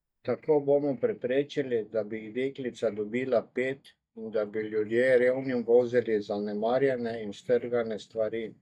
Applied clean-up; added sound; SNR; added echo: neural mask model DeepFilterNet 3.